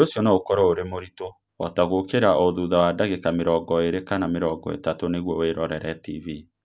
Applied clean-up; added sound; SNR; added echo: none; none; none; none.